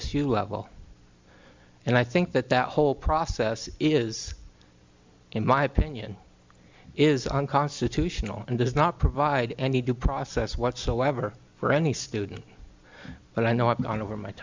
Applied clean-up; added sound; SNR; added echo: none; none; none; none.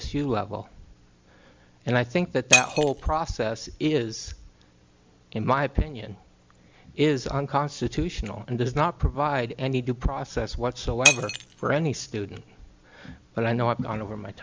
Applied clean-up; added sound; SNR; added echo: none; Shatter; 2 dB; none.